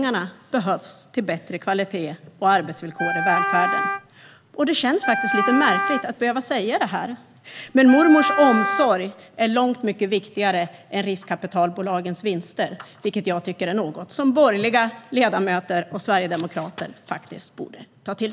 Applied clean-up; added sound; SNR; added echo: none; Wind instrument, woodwind instrument; 2 dB; none.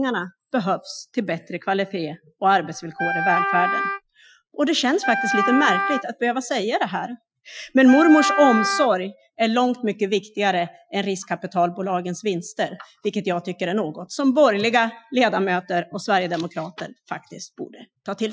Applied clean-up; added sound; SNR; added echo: classical method Wiener filter.